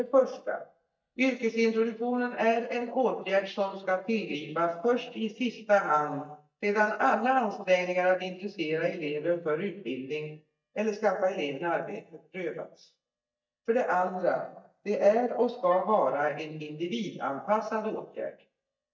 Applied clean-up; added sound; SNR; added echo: neural mask model DeepFilterNet 3.